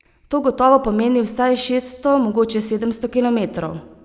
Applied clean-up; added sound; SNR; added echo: none; none; none; none.